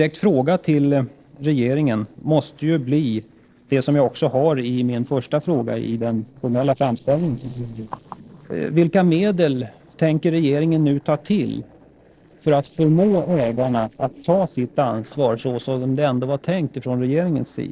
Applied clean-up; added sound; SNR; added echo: neural separator model SepFormer DNS4.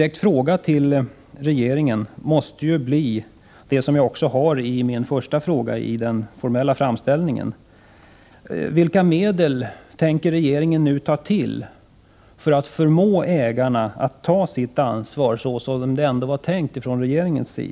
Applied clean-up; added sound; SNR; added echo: none; none; none; none.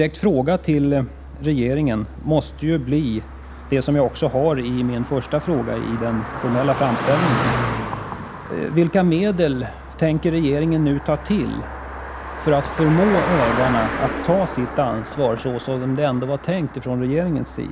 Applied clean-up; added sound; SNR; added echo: none; Car passing by; 8 dB; none.